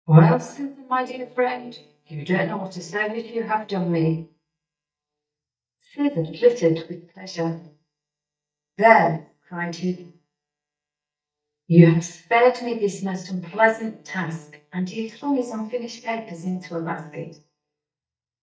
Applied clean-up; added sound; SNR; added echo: neural mask model DeepFilterNet 3.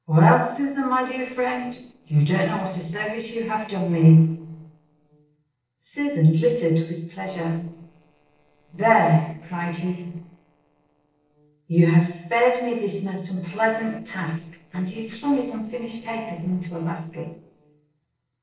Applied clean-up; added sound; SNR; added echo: neural separator model SepFormer DNS4.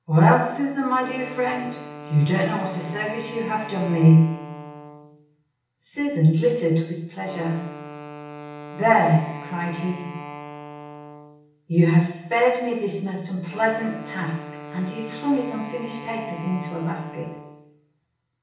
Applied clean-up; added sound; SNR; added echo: none; Wind instrument, woodwind instrument; 16 dB; reverberation time 0.9 s.